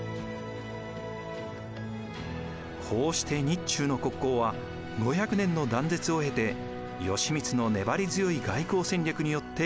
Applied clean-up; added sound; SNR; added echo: none; none; none; none.